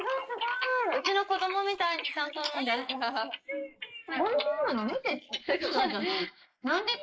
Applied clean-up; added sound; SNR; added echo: neural mask model Resemble Enhance denoiser.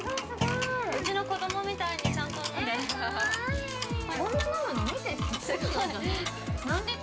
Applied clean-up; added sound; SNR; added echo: none; Thump, thud + Drum kit; 4 dB; none.